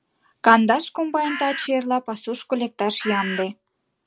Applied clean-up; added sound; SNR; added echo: none; Bird; 7 dB; none.